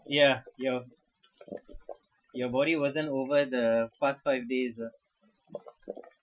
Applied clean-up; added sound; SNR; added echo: classical method Wiener filter.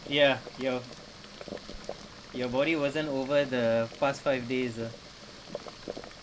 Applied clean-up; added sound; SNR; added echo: none; Boiling; 13 dB; none.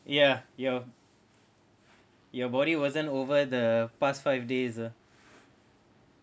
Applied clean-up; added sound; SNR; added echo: none; none; none; none.